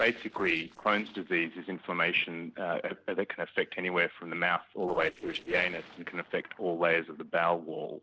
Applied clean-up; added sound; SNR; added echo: neural separator model SepFormer DNS4.